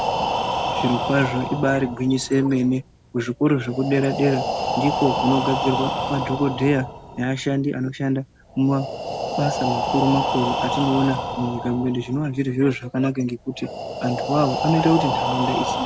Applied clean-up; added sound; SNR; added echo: none; Breathing; 4 dB; none.